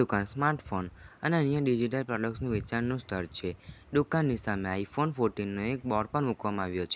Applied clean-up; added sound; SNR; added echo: none; none; none; none.